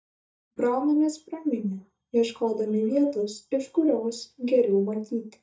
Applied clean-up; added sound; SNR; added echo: neural mask model DeepFilterNet 3.